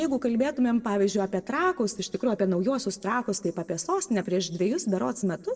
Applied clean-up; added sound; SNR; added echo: neural separator model SepFormer DNS4.